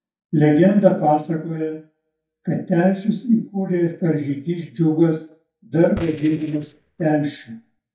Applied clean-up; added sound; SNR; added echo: neural mask model DeepFilterNet 3.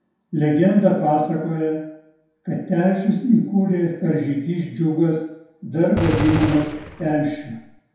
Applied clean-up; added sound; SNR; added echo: none; Gunshot, gunfire; 6 dB; reverberation time 0.7 s.